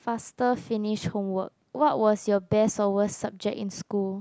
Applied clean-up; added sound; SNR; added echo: none; none; none; none.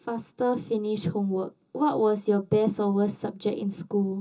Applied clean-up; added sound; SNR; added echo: none; none; none; reverberation time 0.2 s.